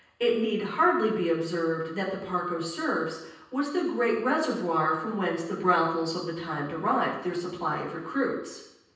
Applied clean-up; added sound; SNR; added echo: none; none; none; reverberation time 0.9 s.